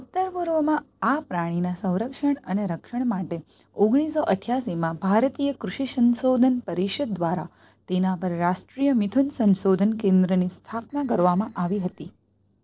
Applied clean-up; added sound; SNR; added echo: neural separator model SepFormer DNS4.